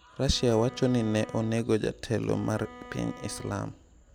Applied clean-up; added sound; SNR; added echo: none; Bowed string instrument; 19 dB; none.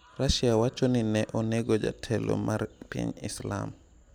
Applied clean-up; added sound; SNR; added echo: none; none; none; none.